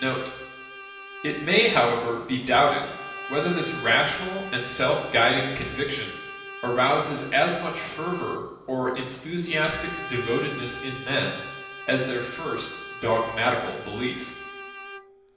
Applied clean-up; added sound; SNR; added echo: none; Bowed string instrument; 12 dB; reverberation time 0.9 s.